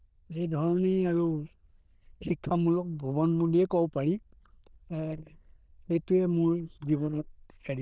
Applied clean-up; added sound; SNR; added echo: neural diffusion model UNIVERSE++.